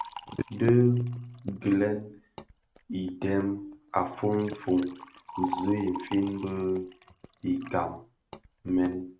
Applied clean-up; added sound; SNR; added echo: neural mask model RNNoise.